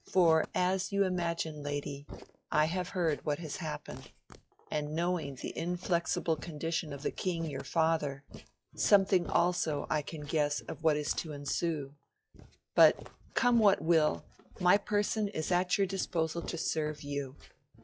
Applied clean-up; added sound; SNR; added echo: classical method log-MMSE.